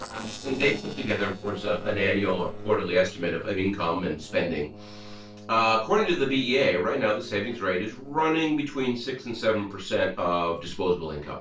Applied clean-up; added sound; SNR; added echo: neural separator model SepFormer DNS4.